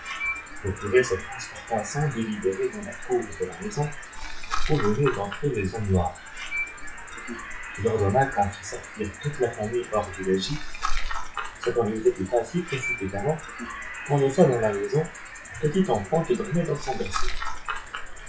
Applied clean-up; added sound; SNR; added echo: classical method WPE with log-MMSE.